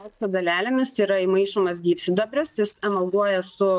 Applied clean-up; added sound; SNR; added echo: neural mask model DeepFilterNet 3.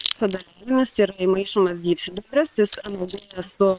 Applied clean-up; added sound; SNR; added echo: neural separator model SepFormer WHAM!.